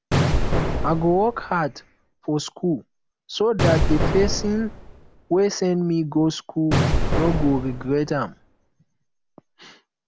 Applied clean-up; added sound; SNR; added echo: none; Explosion; 1 dB; none.